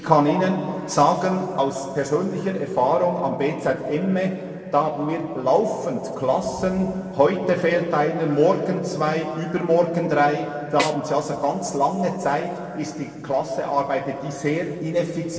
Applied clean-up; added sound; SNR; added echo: none; Snare drum; 10 dB; reverberation time 1.9 s.